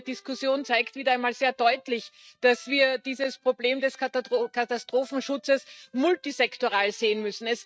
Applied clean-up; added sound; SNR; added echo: neural mask model RNNoise.